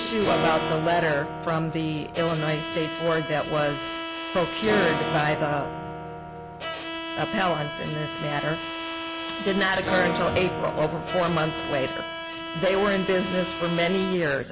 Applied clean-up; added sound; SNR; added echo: none; Acoustic guitar / Strum + Bowed string instrument; 5 dB; none.